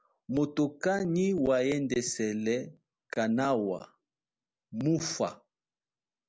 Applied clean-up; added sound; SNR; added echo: none; none; none; none.